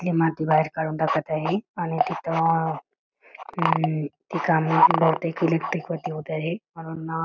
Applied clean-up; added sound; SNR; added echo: none; none; none; none.